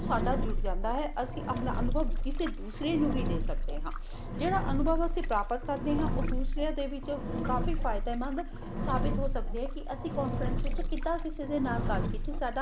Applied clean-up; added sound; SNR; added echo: none; Engine; -3 dB; none.